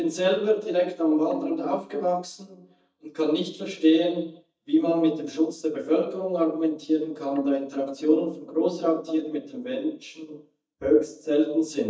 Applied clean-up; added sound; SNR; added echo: neural mask model DeepFilterNet 3.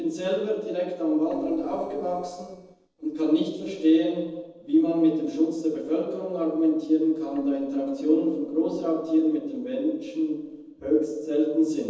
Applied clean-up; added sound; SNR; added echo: neural separator model SepFormer DNS4.